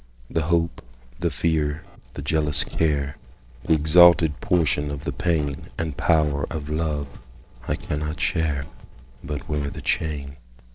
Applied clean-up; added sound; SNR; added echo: neural separator model SepFormer DNS4.